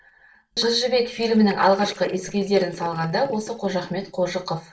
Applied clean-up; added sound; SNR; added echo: neural separator model SepFormer DNS4.